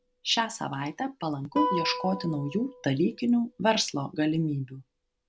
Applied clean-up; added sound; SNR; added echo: none; Guitar; 9 dB; none.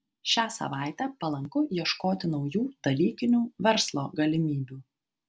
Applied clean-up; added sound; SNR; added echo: none; none; none; none.